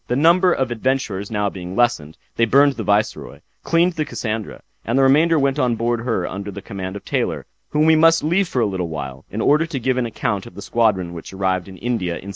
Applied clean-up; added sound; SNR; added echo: none; none; none; none.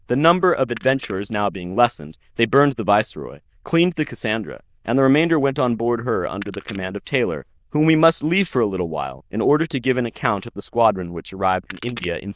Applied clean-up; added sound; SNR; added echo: neural diffusion model UNIVERSE++.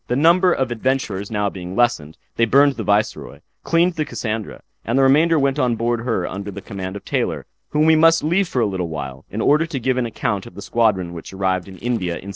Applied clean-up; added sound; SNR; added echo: neural separator model SepFormer DNS4.